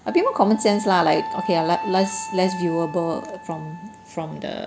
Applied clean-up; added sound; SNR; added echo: none; Wind instrument, woodwind instrument; 11 dB; none.